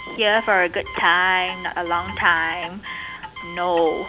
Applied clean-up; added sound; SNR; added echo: none; Clock + Alarm; 13 dB; none.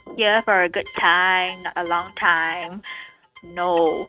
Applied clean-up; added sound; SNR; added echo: neural mask model RNNoise.